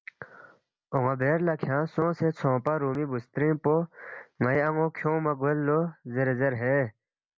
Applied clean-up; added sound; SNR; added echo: none; none; none; none.